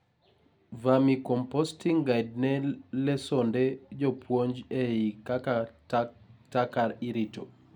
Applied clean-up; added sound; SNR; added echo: none; none; none; none.